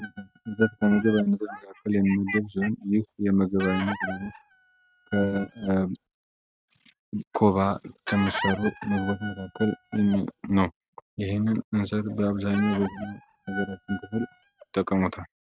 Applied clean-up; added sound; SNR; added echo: neural mask model RNNoise.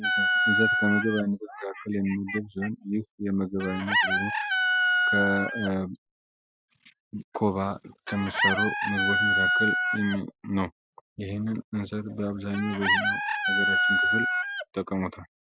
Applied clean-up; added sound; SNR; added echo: classical method Wiener filter.